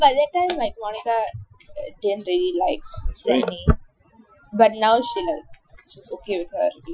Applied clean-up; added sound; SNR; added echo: classical method Wiener filter.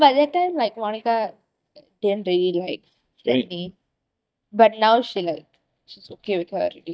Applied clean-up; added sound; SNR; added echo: neural mask model DeepFilterNet 3.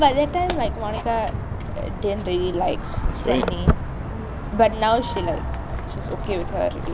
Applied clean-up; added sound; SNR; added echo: none; Walk, footsteps; 2 dB; none.